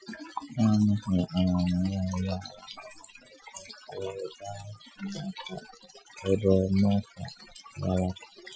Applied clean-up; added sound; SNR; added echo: classical method Wiener filter.